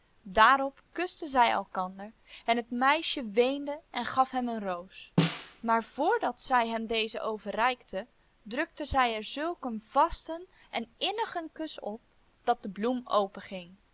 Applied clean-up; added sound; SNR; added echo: none; Snare drum; 3 dB; none.